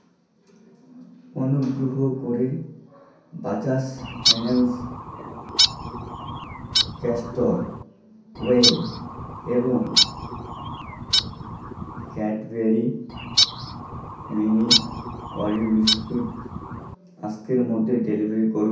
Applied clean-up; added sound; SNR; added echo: none; Bird; 0 dB; reverberation time 0.6 s.